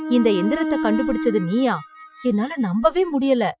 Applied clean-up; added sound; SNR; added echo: classical method Wiener filter.